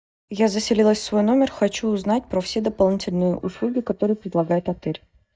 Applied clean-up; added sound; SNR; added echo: neural mask model DeepFilterNet 3.